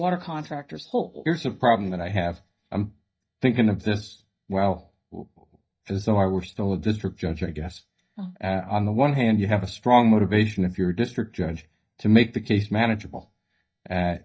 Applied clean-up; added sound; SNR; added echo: neural mask model DeepFilterNet 3.